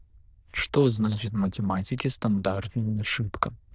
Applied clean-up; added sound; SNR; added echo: neural diffusion model UNIVERSE++.